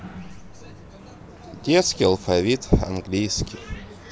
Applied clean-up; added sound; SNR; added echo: none; Sliding door; 19 dB; none.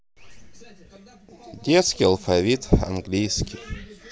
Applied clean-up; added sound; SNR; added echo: none; none; none; none.